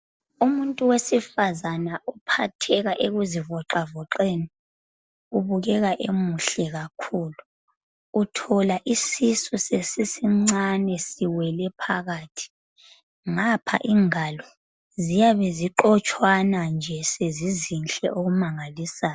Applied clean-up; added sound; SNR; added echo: none; none; none; none.